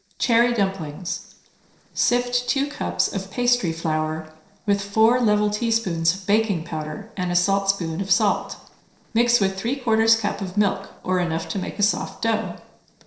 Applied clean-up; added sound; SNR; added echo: neural separator model SepFormer DNS4.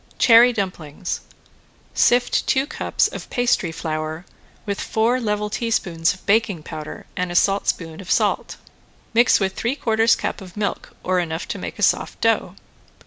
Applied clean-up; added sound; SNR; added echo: none; none; none; none.